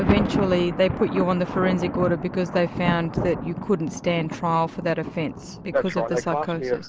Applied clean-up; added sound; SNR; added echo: none; Thunder; 6 dB; none.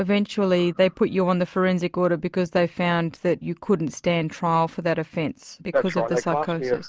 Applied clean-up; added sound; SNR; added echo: none; none; none; none.